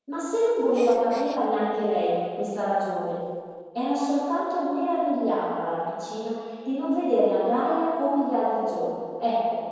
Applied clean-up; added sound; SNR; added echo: neural separator model SepFormer DNS4.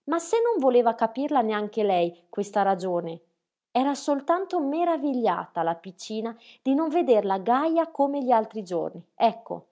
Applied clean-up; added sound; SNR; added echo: none; none; none; none.